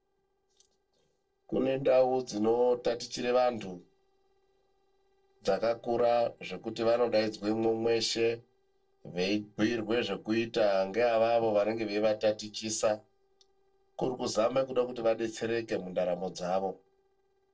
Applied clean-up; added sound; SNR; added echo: neural separator model SepFormer DNS4.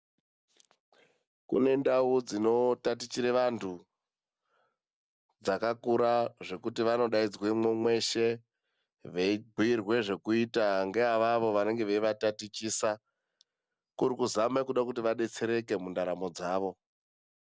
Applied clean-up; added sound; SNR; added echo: none; none; none; none.